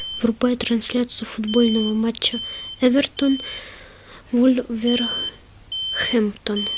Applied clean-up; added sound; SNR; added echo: none; Alarm; 11 dB; none.